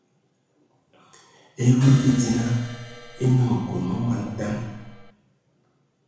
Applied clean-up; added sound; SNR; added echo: none; Crash cymbal; 17 dB; reverberation time 1.0 s.